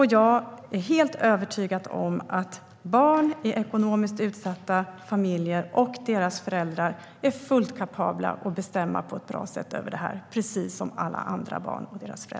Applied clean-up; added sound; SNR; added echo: none; none; none; none.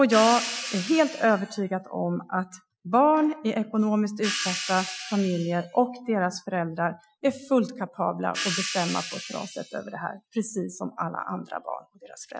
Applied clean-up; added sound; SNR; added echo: classical method Wiener filter.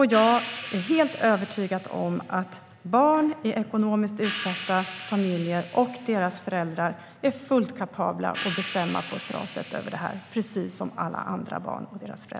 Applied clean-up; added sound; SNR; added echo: none; Crash cymbal / Hi-hat; 11 dB; none.